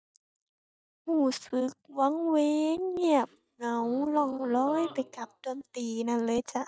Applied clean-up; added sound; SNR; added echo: neural mask model DeepFilterNet 3.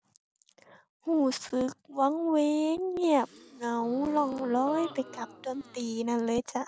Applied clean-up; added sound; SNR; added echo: none; Gasp; 17 dB; none.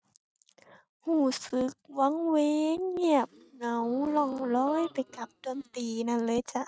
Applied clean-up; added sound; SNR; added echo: neural mask model RNNoise.